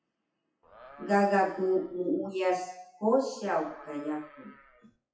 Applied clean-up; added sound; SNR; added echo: classical method WPE with log-MMSE.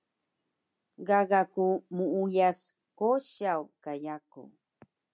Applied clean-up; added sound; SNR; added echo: none; none; none; none.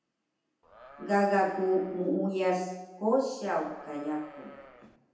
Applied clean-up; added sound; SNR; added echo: none; Livestock, farm animals, working animals; 18 dB; reverberation time 0.9 s.